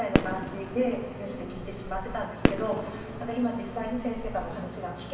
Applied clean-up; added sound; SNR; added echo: none; Fireworks; 0 dB; reverberation time 2.6 s.